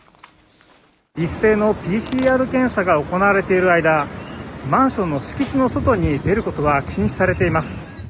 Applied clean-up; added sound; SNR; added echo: none; Domestic sounds, home sounds; 16 dB; none.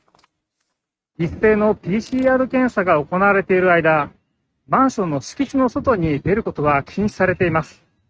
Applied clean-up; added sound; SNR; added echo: neural mask model RNNoise.